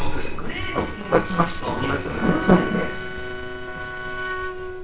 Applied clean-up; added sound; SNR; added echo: neural separator model SepFormer WHAMR!.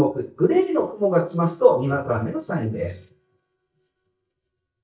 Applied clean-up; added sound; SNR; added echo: neural mask model DeepFilterNet 3.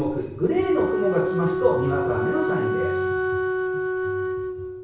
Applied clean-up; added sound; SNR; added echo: none; Wind instrument, woodwind instrument; -1 dB; reverberation time 0.6 s.